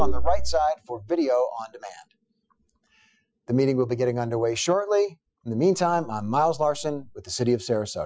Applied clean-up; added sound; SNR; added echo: classical method Wiener filter.